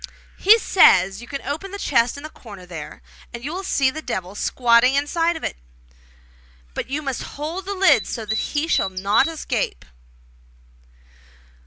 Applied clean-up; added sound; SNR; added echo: none; Bird vocalization, bird call, bird song; 4 dB; none.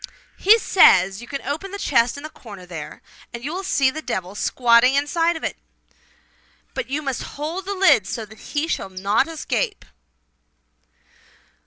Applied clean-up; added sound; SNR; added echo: neural separator model SepFormer DNS4.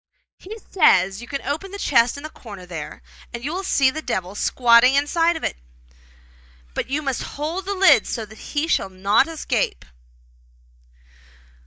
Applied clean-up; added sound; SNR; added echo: neural mask model DeepFilterNet 3.